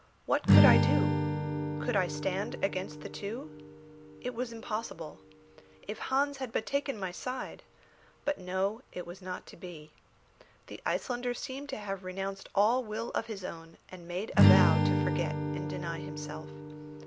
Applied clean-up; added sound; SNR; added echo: none; Strum; -2 dB; none.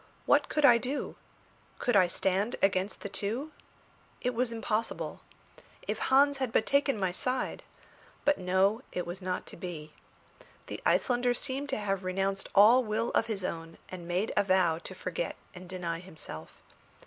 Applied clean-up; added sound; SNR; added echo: none; none; none; none.